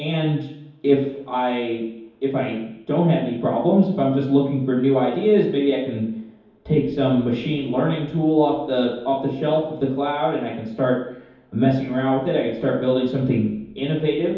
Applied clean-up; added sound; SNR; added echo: none; none; none; reverberation time 0.9 s.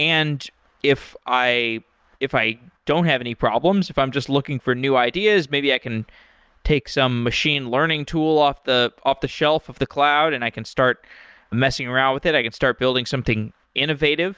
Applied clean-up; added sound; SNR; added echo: none; none; none; none.